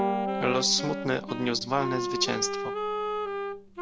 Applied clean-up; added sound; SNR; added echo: none; Bowed string instrument + Wind instrument, woodwind instrument; 1 dB; none.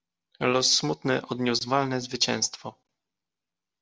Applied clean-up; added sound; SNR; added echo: none; none; none; none.